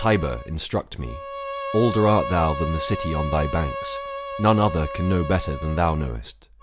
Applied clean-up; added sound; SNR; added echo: none; Bowed string instrument; 9 dB; none.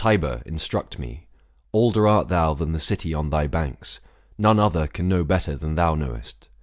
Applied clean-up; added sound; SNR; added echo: none; none; none; none.